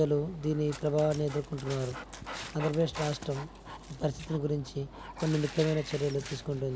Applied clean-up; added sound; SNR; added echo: none; Dog; 13 dB; none.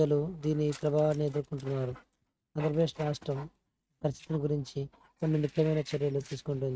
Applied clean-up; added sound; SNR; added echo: neural mask model RNNoise.